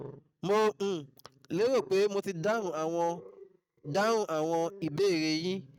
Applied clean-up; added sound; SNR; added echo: neural mask model RNNoise.